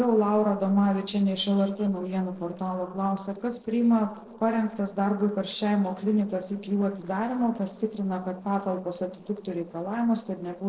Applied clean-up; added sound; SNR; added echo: neural separator model SepFormer DNS4.